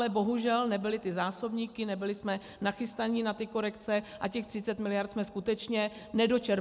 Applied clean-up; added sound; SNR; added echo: none; none; none; none.